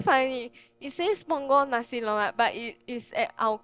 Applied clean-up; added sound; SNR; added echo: neural separator model SepFormer DNS4.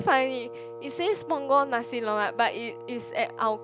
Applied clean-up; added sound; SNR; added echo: none; Wind instrument, woodwind instrument; 13 dB; none.